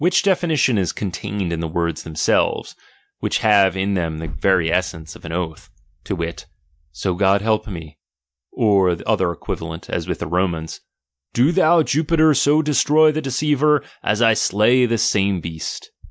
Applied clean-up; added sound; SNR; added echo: neural mask model DeepFilterNet 3.